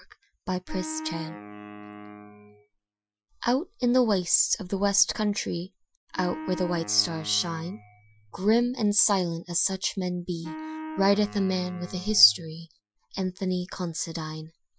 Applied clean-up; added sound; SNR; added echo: classical method Wiener filter.